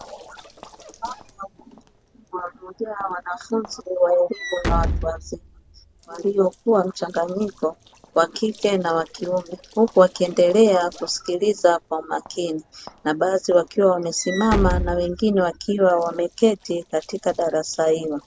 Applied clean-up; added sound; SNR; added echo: none; Walk, footsteps / Slam; 11 dB; none.